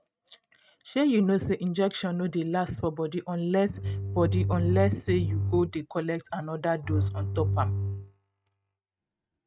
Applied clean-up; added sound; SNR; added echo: neural mask model RNNoise.